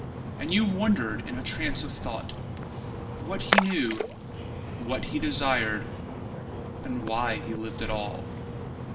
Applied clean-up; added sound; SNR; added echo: none; Splash, splatter; 3 dB; reverberation time 0.8 s.